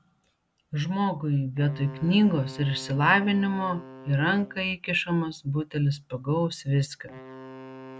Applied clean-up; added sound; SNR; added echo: none; Wind instrument, woodwind instrument; 19 dB; none.